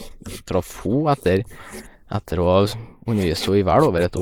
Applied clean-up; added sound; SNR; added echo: neural mask model Resemble Enhance denoiser.